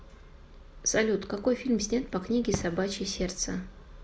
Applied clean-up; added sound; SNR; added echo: none; Fireworks; 15 dB; none.